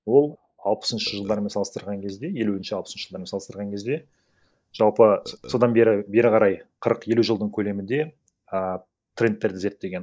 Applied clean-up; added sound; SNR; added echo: neural mask model DeepFilterNet 3.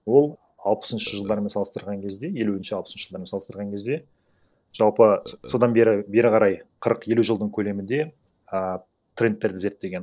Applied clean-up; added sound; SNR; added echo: neural separator model SepFormer DNS4.